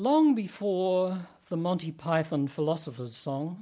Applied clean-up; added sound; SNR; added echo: none; none; none; none.